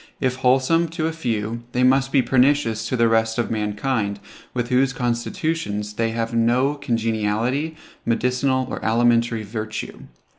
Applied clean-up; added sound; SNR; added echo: none; none; none; none.